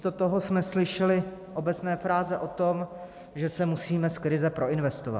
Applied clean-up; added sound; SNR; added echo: none; none; none; none.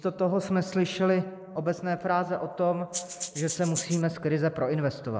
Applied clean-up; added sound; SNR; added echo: neural mask model Resemble Enhance denoiser.